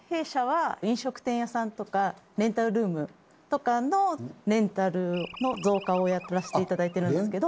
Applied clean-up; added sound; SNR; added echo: none; Animal; 18 dB; none.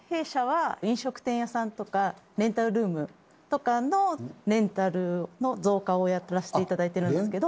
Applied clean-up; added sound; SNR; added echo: none; none; none; none.